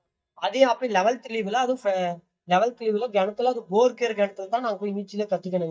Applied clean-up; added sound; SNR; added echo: neural mask model DeepFilterNet 3.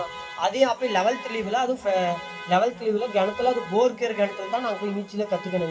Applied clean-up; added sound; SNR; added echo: none; Alarm; 15 dB; reverberation time 2.0 s.